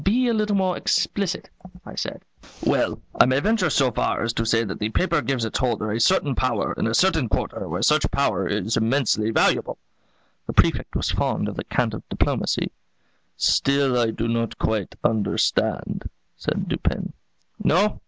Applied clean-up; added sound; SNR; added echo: none; none; none; none.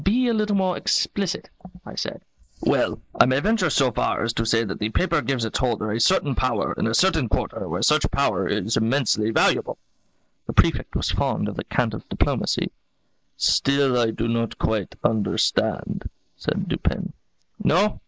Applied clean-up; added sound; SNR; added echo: neural mask model Resemble Enhance denoiser.